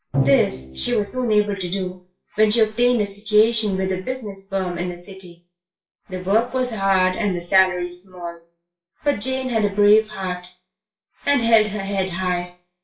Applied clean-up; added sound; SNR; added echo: classical method WPE with log-MMSE.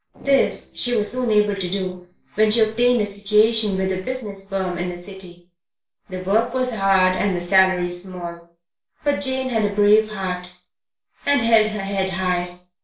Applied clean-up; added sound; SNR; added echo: neural separator model SepFormer DNS4.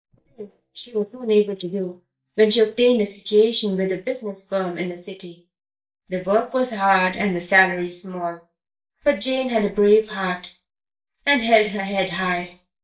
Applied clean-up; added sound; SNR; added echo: neural mask model DeepFilterNet 3.